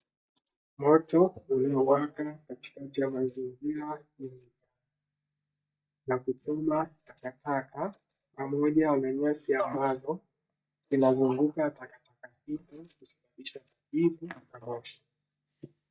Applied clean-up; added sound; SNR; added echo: neural mask model DeepFilterNet 3.